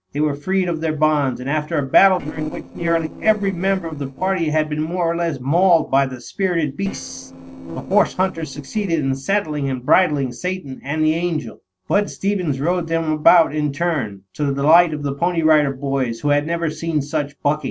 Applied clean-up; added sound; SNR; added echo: neural separator model SepFormer DNS4.